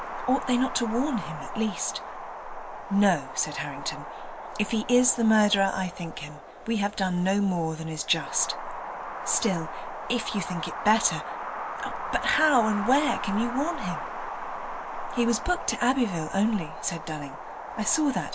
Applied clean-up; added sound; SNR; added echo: none; Wind; 8 dB; none.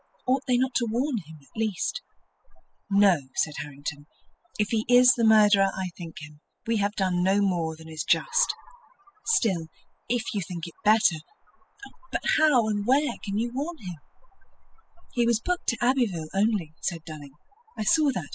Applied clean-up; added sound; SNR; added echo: classical method spectral subtraction.